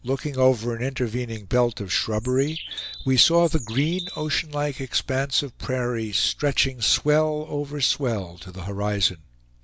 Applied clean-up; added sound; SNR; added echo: none; Bird; 13 dB; none.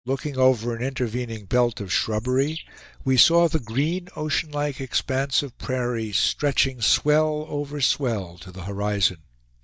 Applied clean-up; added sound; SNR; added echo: neural mask model DeepFilterNet 3.